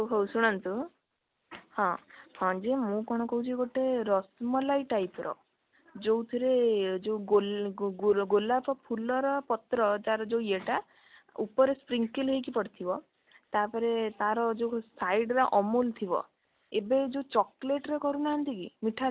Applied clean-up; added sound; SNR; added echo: none; none; none; none.